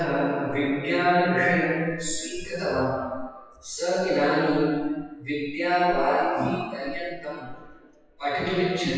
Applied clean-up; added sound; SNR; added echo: classical method WPE with log-MMSE.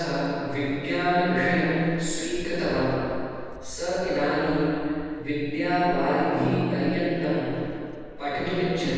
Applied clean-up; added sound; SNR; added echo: none; Walk, footsteps; 13 dB; reverberation time 2.1 s.